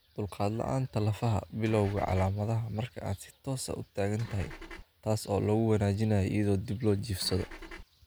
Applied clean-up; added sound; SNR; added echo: none; Engine / Car; 14 dB; none.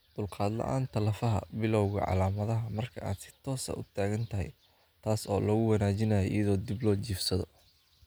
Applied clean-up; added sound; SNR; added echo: none; none; none; none.